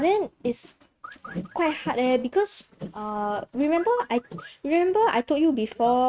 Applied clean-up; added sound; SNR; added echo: neural mask model RNNoise.